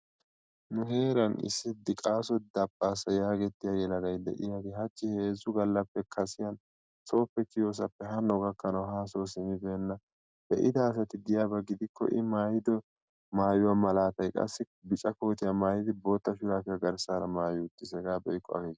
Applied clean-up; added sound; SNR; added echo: none; none; none; none.